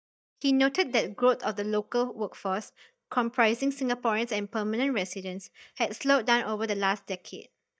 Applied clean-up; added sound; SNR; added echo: neural mask model DeepFilterNet 3.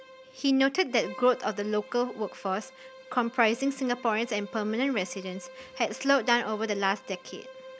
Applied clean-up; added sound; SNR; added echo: none; Bowed string instrument; 19 dB; none.